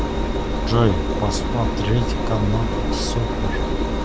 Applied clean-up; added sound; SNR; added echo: none; Engine; -2 dB; none.